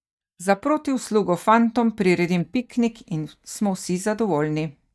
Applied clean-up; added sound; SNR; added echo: neural mask model DeepFilterNet 3.